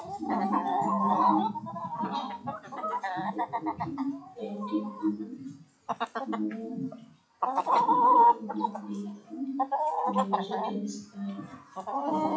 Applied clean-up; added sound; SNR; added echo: classical method WPE with log-MMSE.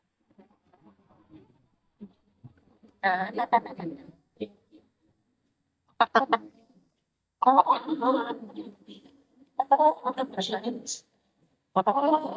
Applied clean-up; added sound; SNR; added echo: neural mask model DeepFilterNet 3.